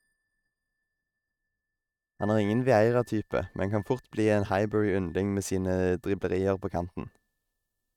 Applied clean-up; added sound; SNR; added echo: neural mask model RNNoise.